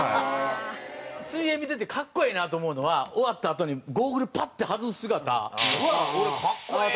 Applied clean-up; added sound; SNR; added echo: none; none; none; none.